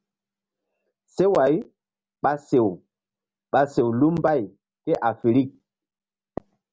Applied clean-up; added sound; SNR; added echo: none; none; none; none.